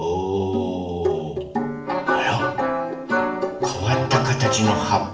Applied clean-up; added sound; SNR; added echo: none; none; none; reverberation time 0.7 s.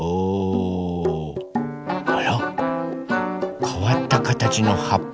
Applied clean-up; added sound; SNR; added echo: none; none; none; none.